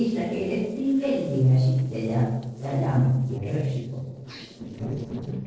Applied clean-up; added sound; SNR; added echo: neural separator model SepFormer DNS4.